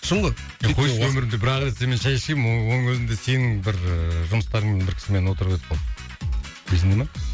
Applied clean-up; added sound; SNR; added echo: none; none; none; none.